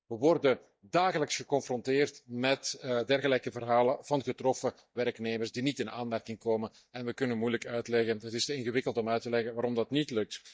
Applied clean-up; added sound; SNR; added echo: neural mask model DeepFilterNet 3.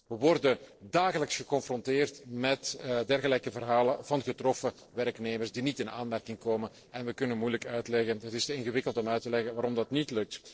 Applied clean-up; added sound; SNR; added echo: neural separator model SepFormer DNS4.